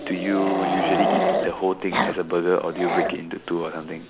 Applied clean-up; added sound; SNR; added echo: none; Growling; 1 dB; none.